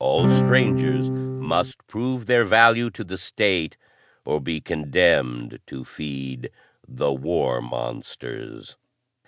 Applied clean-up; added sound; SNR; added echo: neural mask model RNNoise.